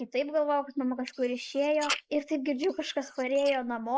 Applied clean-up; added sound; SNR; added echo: neural mask model Resemble Enhance denoiser.